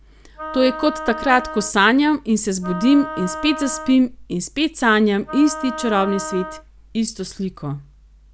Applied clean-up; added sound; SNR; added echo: none; Wind instrument, woodwind instrument; 12 dB; none.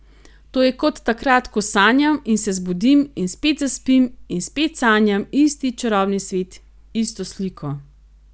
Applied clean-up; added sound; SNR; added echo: none; none; none; none.